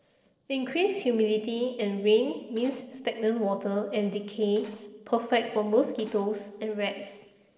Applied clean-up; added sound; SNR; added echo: neural separator model SepFormer DNS4.